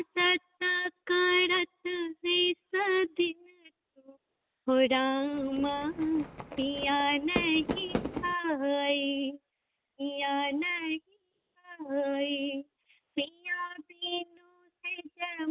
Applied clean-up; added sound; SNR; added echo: none; Fireworks; 6 dB; none.